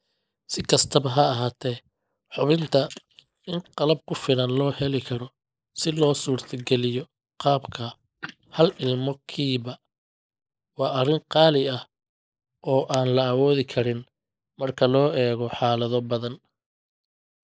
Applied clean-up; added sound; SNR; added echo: neural mask model Resemble Enhance denoiser.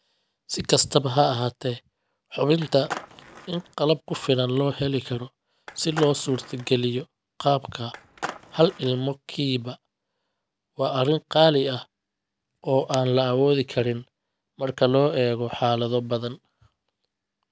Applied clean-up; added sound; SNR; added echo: none; Skateboard; 13 dB; none.